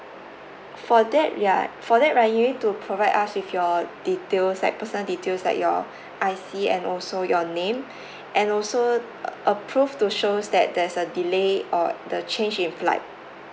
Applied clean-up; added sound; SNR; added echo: none; none; none; none.